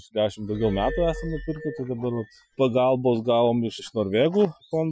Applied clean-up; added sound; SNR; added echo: classical method Wiener filter.